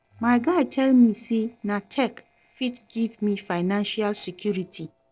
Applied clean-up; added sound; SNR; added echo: neural separator model SepFormer DNS4.